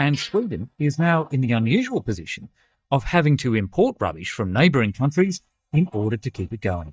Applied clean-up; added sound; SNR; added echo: neural mask model DeepFilterNet 3.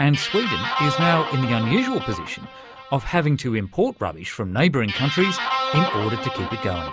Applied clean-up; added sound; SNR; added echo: none; Guitar; 5 dB; none.